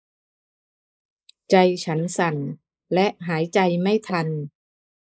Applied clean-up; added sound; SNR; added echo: neural mask model Resemble Enhance denoiser.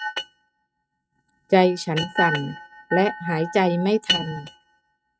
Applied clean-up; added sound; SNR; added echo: neural mask model RNNoise.